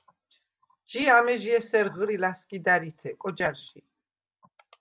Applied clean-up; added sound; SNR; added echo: none; none; none; none.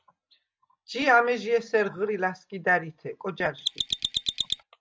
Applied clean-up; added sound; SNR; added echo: none; Mechanisms; 2 dB; none.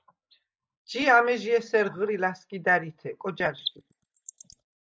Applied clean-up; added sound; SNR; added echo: neural mask model Resemble Enhance denoiser.